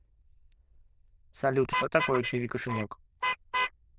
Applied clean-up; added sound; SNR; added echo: neural diffusion model UNIVERSE++.